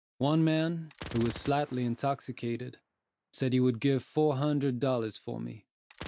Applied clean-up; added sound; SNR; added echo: none; Gunshot, gunfire; 20 dB; none.